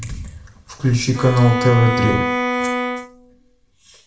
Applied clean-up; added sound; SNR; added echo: none; Bowed string instrument; 3 dB; reverberation time 0.4 s.